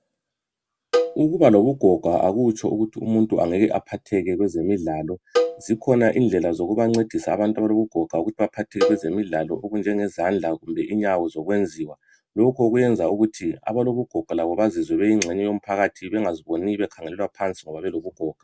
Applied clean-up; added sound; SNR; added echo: none; Cowbell; 6 dB; none.